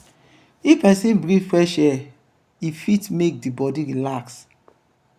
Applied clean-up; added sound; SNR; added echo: none; none; none; none.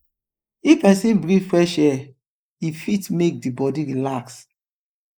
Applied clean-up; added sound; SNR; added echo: neural mask model Resemble Enhance denoiser.